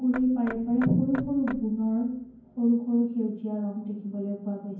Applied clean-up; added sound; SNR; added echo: none; Knock / Wood; 16 dB; reverberation time 0.9 s.